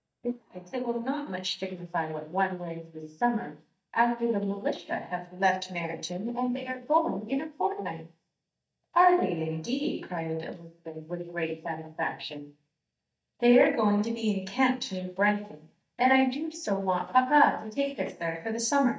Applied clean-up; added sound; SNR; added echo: neural mask model DeepFilterNet 3.